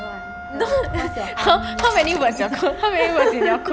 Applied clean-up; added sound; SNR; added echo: none; Shatter + Wind instrument, woodwind instrument; 12 dB; none.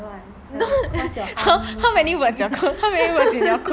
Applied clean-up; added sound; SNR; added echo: none; none; none; none.